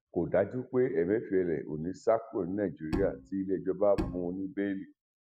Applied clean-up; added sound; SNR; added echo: none; Bowed string instrument; 9 dB; none.